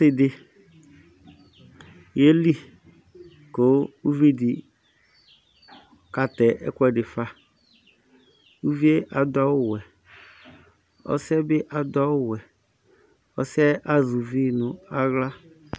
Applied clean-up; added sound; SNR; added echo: none; none; none; none.